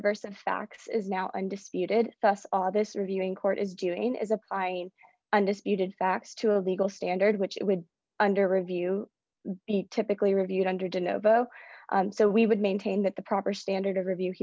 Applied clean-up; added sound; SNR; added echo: none; none; none; none.